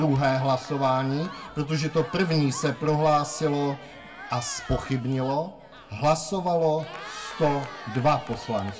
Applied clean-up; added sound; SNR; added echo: none; Cheering; 16 dB; reverberation time 0.1 s.